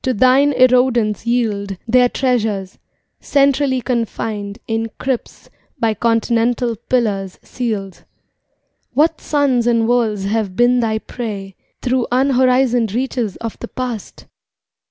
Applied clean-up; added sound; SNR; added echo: none; none; none; none.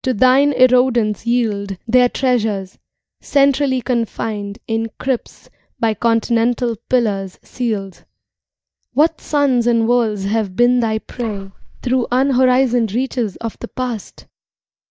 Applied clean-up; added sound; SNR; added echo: neural mask model DeepFilterNet 3.